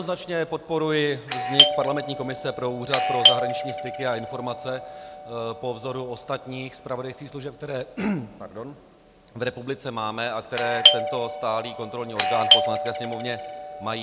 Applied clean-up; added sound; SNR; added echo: none; Doorbell; -3 dB; none.